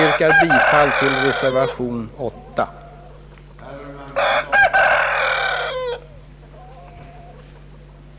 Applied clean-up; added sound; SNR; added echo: none; Chicken, rooster; -4 dB; none.